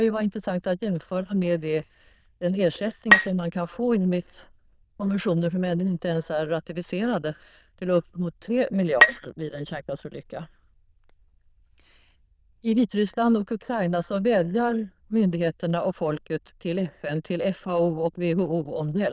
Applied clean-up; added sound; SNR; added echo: neural diffusion model UNIVERSE++.